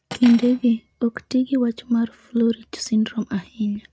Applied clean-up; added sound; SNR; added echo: neural mask model RNNoise.